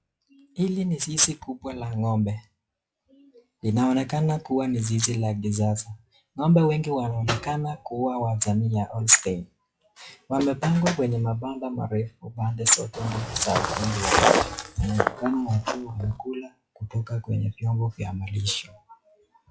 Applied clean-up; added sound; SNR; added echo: classical method log-MMSE.